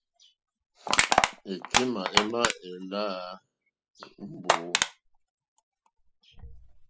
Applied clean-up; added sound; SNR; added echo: classical method spectral subtraction.